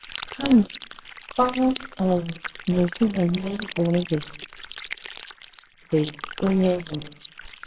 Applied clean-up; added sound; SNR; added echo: neural separator model SepFormer WHAMR!.